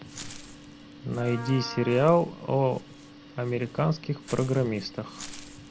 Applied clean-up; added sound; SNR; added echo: none; Wind instrument, woodwind instrument + Walk, footsteps / Bird; 17 dB; none.